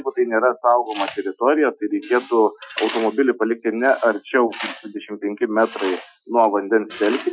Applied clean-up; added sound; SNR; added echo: classical method Wiener filter.